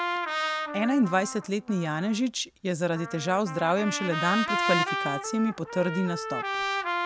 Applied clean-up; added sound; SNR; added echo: none; Trumpet; 4 dB; none.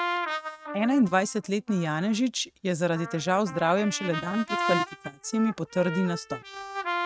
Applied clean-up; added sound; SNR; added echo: neural mask model RNNoise.